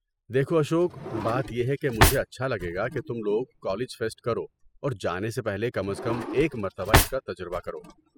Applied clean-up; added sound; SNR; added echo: classical method spectral subtraction.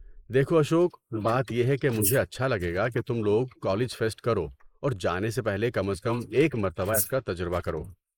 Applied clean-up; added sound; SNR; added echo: neural mask model Resemble Enhance denoiser.